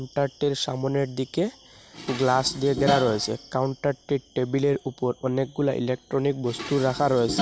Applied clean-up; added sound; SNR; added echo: none; Dishes, pots, and pans; 11 dB; none.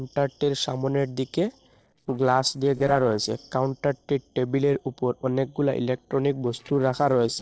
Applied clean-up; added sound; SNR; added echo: neural separator model SepFormer DNS4.